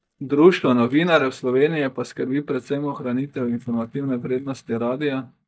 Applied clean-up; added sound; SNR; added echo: neural mask model DeepFilterNet 3.